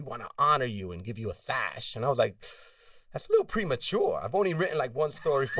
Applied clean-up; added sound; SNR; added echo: none; none; none; none.